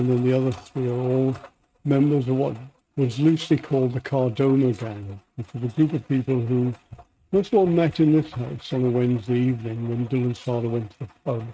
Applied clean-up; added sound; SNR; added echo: neural mask model RNNoise.